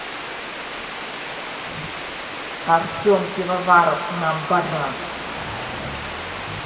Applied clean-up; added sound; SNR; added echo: none; Water; 6 dB; reverberation time 2.1 s.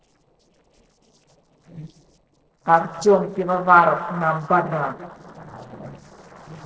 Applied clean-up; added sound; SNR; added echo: neural separator model SepFormer DNS4.